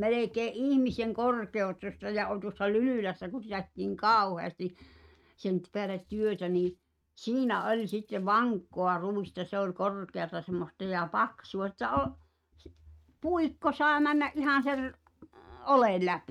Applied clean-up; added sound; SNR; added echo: neural mask model RNNoise.